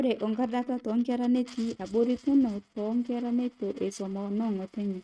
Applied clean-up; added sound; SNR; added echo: neural mask model RNNoise.